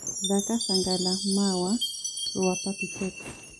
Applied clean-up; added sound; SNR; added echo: none; Chime; 3 dB; none.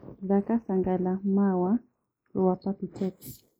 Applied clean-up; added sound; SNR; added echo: neural mask model Resemble Enhance denoiser.